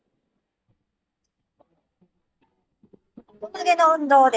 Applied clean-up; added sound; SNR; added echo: neural mask model DeepFilterNet 3.